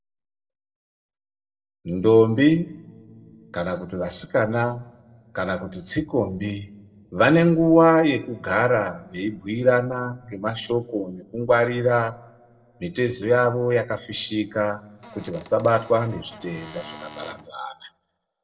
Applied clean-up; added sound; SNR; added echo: neural separator model SepFormer DNS4.